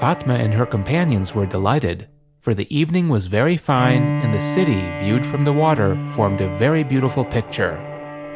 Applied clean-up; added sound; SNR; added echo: none; Bowed string instrument; 8 dB; none.